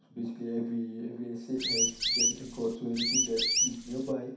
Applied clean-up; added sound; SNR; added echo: none; Chirp, tweet; -5 dB; reverberation time 0.6 s.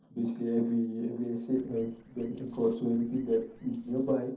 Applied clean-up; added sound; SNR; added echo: neural separator model SepFormer DNS4.